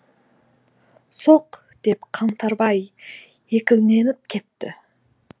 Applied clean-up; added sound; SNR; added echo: none; none; none; none.